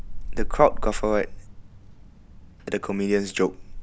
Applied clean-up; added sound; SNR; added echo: none; Wind; 3 dB; none.